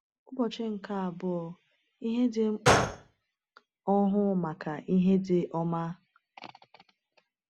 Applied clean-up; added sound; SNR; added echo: none; Gunshot, gunfire; 0 dB; none.